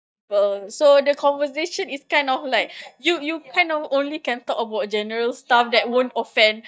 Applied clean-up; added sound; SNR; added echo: neural mask model DeepFilterNet 3.